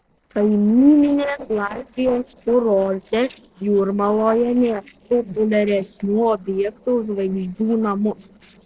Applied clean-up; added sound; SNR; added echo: neural separator model SepFormer DNS4.